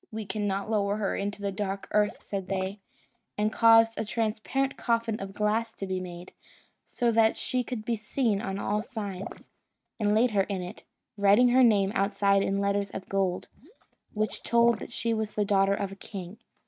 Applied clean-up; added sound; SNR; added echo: neural mask model RNNoise.